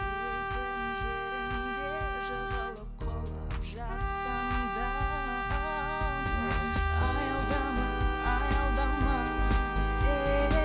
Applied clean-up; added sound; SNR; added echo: none; Brass instrument; 3 dB; none.